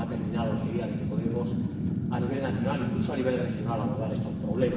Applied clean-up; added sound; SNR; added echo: none; Fire; -3 dB; reverberation time 1.1 s.